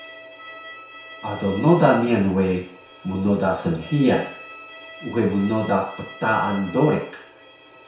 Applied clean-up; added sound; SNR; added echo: none; Bowed string instrument; 18 dB; reverberation time 0.6 s.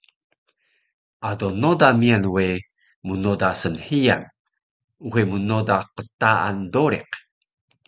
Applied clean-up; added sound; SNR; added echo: none; none; none; none.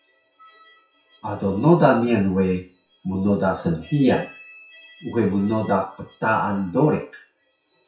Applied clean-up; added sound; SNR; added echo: classical method WPE with log-MMSE.